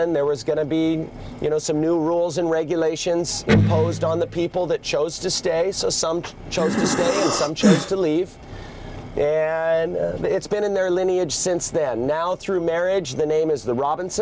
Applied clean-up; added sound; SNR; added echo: none; Breathing + Electric guitar; -1 dB; none.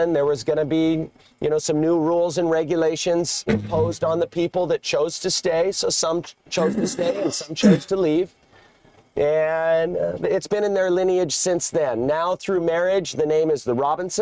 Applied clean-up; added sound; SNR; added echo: neural mask model RNNoise.